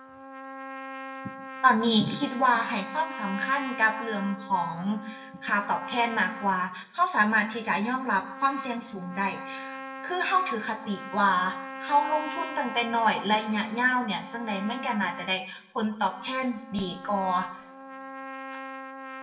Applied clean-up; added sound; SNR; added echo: none; Trumpet; 12 dB; reverberation time 0.6 s.